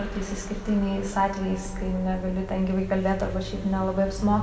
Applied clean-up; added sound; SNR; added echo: none; none; none; none.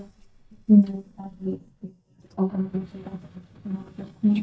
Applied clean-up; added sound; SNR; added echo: neural mask model DeepFilterNet 3.